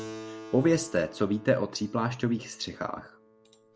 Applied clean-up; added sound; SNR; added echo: none; Keyboard (musical); 17 dB; none.